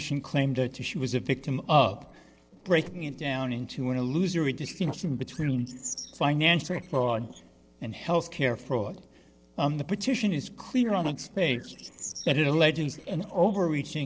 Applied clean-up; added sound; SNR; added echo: neural separator model SepFormer DNS4.